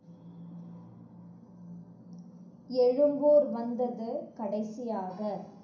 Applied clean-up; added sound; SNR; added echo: none; none; none; reverberation time 0.5 s.